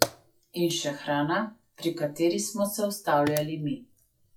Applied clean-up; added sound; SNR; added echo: classical method log-MMSE.